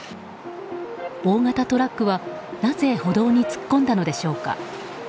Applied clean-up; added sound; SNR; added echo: none; none; none; none.